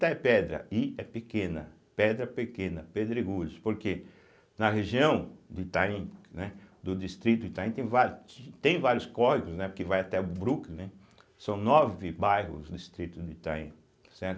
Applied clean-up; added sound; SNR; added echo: none; none; none; none.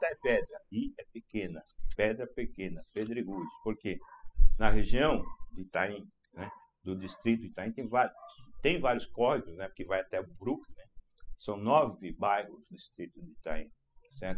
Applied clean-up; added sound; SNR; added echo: classical method spectral subtraction.